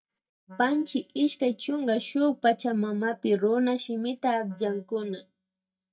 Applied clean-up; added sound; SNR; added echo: neural mask model DeepFilterNet 3.